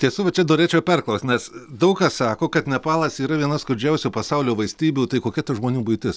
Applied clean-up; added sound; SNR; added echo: none; none; none; none.